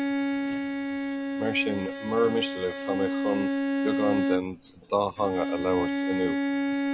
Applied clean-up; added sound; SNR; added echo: none; Bowed string instrument; -1 dB; none.